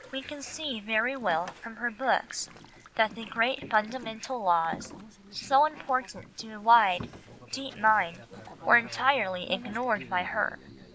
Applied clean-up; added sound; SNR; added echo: none; Boat, Water vehicle; 18 dB; none.